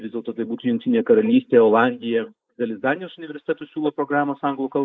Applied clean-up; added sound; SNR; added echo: neural mask model Resemble Enhance denoiser.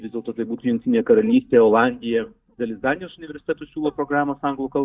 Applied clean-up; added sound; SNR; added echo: neural mask model DeepFilterNet 3.